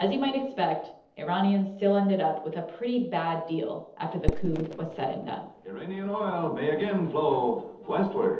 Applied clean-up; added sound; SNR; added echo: neural separator model SepFormer DNS4.